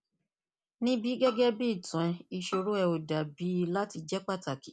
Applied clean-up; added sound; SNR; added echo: none; Bowed string instrument; 15 dB; none.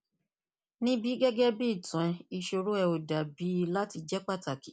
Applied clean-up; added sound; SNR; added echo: none; none; none; none.